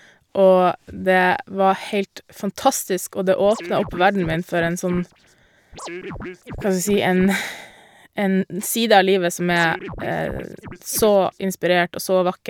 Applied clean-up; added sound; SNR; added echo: none; Scratching (performance technique); 15 dB; none.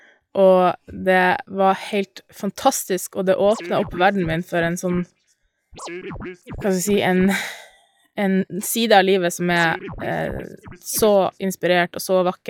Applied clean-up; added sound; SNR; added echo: classical method log-MMSE.